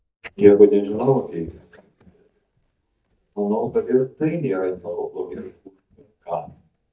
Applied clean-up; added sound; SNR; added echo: neural mask model DeepFilterNet 3.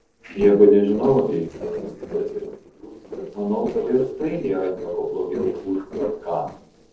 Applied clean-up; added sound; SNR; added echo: neural separator model SepFormer DNS4.